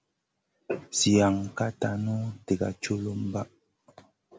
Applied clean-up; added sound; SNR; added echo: none; none; none; none.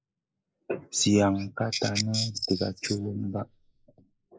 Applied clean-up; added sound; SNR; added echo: neural mask model Resemble Enhance denoiser.